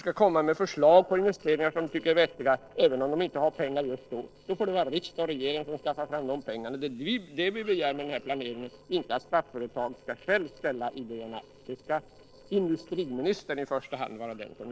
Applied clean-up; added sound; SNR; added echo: neural separator model SepFormer DNS4.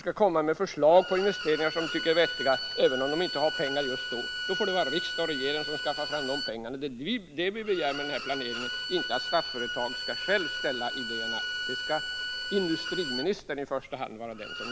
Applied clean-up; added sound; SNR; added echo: none; Bowed string instrument; 6 dB; none.